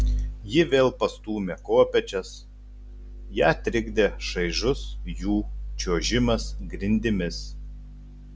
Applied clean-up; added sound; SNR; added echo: none; none; none; none.